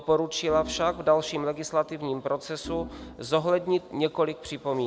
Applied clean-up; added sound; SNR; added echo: none; Organ; 17 dB; none.